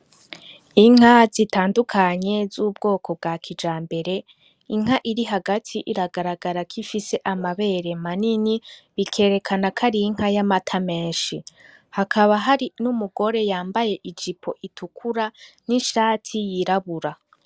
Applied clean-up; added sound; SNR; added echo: none; none; none; none.